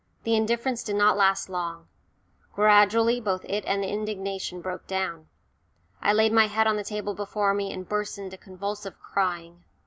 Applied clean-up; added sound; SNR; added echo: none; none; none; none.